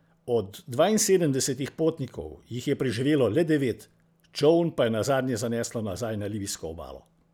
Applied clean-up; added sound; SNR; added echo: none; none; none; none.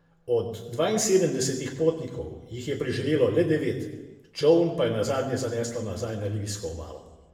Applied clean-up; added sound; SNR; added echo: none; none; none; reverberation time 1.0 s.